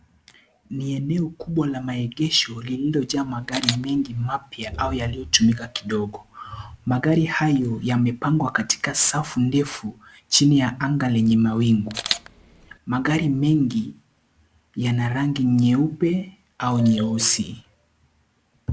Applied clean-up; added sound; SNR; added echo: none; Camera; 9 dB; none.